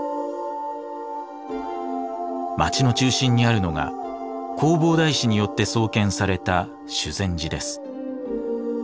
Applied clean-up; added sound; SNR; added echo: none; none; none; none.